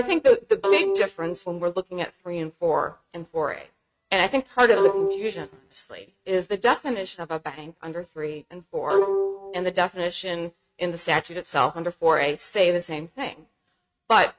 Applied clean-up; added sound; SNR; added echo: neural mask model RNNoise.